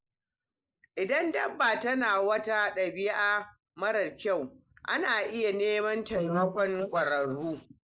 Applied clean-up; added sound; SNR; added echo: neural mask model Resemble Enhance denoiser.